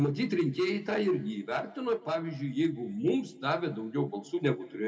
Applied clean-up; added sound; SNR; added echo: none; none; none; reverberation time 1.0 s.